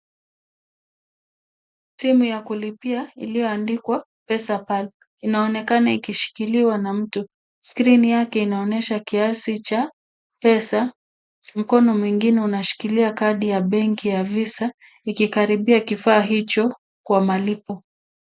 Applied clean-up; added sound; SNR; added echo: none; none; none; none.